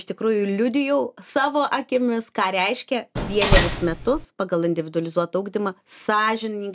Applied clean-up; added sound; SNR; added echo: none; Slam; -2 dB; none.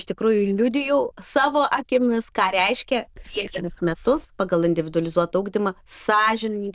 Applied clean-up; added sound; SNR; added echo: neural diffusion model UNIVERSE++.